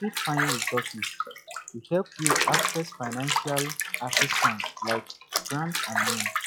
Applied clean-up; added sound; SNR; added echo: classical method log-MMSE.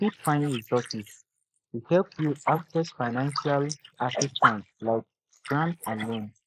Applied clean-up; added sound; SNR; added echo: neural mask model Resemble Enhance denoiser.